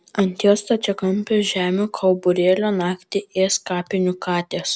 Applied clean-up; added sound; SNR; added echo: none; none; none; none.